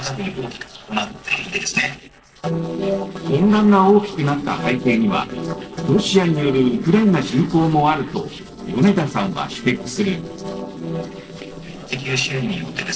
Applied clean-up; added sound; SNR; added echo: neural separator model SepFormer DNS4.